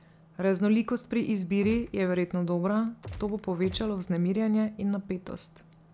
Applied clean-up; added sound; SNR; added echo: none; Gunshot, gunfire; 14 dB; none.